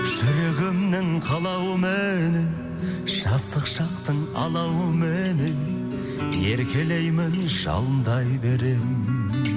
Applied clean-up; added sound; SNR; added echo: none; none; none; none.